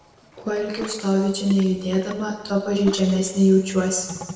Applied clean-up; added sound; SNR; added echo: none; Ocean; 18 dB; reverberation time 1.3 s.